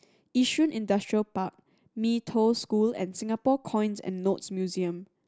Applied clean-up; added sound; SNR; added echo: none; none; none; none.